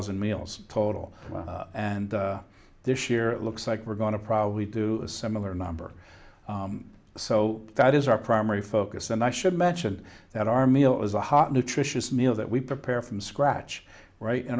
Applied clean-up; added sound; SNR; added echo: none; none; none; none.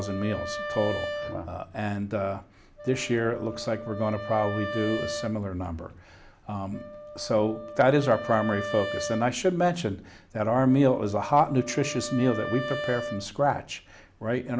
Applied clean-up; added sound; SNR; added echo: none; Wind instrument, woodwind instrument; 10 dB; none.